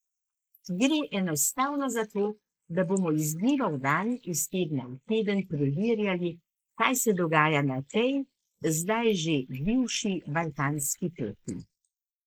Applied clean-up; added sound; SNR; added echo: neural mask model Resemble Enhance denoiser.